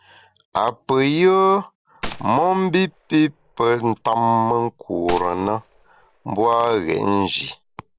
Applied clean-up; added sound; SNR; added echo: none; Gunshot, gunfire; 18 dB; none.